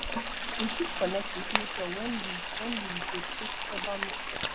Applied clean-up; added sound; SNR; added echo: none; Frying (food) + Toilet flush; -4 dB; none.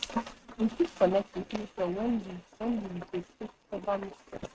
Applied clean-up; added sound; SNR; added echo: neural mask model RNNoise.